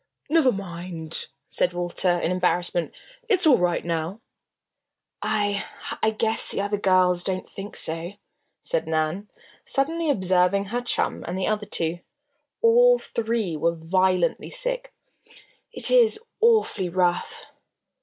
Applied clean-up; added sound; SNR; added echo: none; none; none; none.